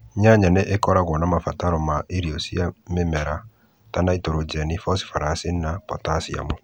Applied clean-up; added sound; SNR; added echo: none; none; none; none.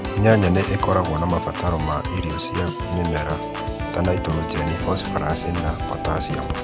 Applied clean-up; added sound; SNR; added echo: none; Organ; 4 dB; none.